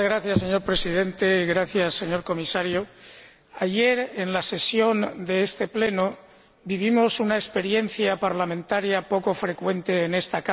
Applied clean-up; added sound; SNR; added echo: none; none; none; none.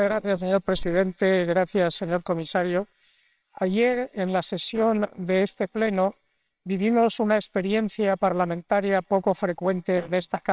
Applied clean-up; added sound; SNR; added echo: neural separator model SepFormer WHAMR!.